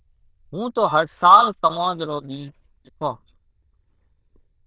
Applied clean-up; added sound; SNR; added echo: neural diffusion model UNIVERSE++.